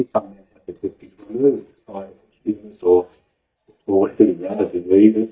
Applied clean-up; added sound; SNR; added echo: neural mask model DeepFilterNet 3.